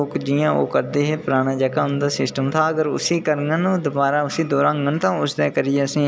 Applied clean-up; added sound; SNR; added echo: none; none; none; none.